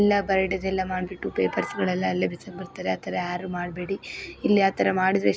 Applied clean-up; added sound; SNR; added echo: none; none; none; none.